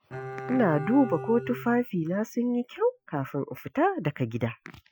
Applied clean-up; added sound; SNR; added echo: classical method Wiener filter.